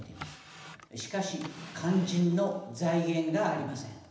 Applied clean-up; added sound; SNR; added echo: none; Drawer open or close; 18 dB; reverberation time 0.9 s.